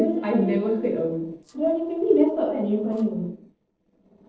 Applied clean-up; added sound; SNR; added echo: neural separator model SepFormer DNS4.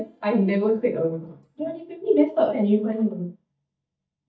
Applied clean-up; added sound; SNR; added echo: neural mask model DeepFilterNet 3.